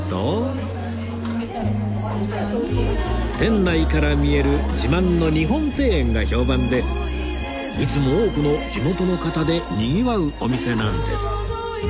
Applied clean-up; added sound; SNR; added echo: none; none; none; none.